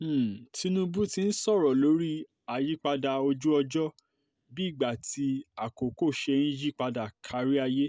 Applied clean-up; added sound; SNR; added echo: none; none; none; none.